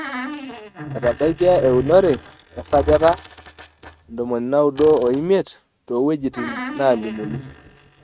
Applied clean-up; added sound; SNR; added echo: neural mask model RNNoise.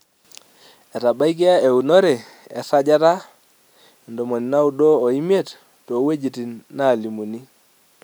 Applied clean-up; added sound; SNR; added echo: none; none; none; none.